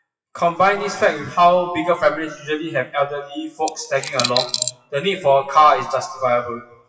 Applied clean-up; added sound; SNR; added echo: classical method WPE with log-MMSE.